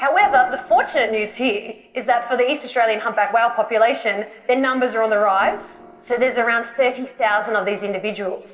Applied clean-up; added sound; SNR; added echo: neural separator model SepFormer DNS4.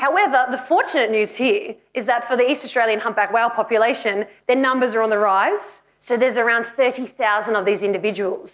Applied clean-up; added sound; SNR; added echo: none; none; none; none.